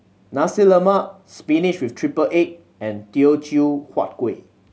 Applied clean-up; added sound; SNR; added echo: none; none; none; none.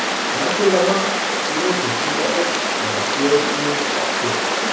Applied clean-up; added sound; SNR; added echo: none; Water; -3 dB; reverberation time 0.6 s.